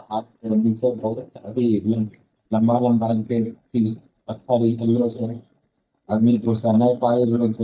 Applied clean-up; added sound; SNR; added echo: neural mask model DeepFilterNet 3.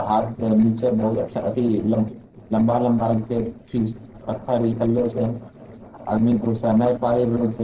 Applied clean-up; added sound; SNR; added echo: neural separator model SepFormer DNS4.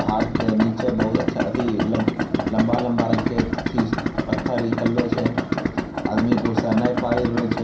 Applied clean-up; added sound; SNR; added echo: none; Idling; -1 dB; reverberation time 0.5 s.